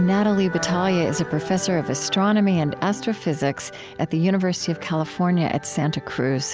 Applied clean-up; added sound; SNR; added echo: none; none; none; none.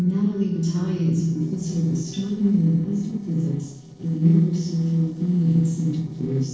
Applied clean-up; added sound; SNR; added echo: neural separator model SepFormer DNS4.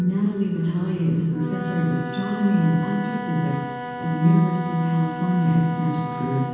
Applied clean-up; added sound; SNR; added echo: none; Wind instrument, woodwind instrument; 10 dB; reverberation time 1.2 s.